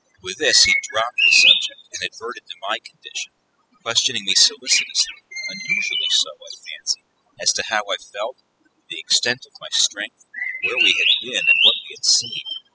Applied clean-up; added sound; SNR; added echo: classical method spectral subtraction.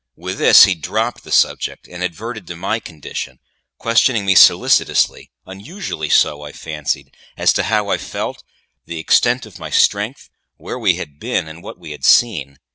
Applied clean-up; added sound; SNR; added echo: none; none; none; none.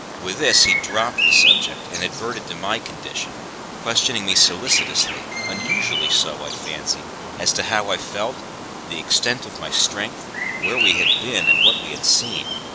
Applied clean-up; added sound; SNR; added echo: none; Bird vocalization, bird call, bird song; 0 dB; none.